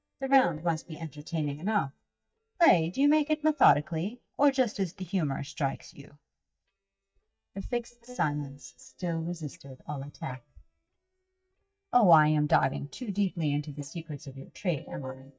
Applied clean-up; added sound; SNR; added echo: neural mask model DeepFilterNet 3.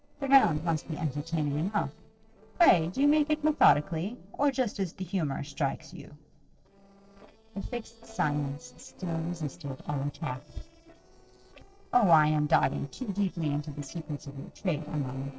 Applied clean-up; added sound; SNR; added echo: neural separator model SepFormer DNS4.